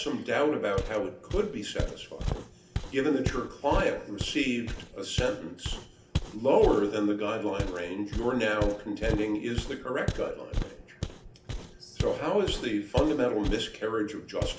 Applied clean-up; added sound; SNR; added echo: none; Walk, footsteps; 6 dB; reverberation time 0.3 s.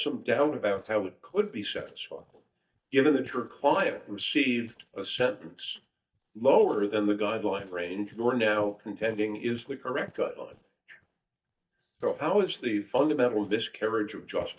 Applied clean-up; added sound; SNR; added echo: neural mask model DeepFilterNet 3.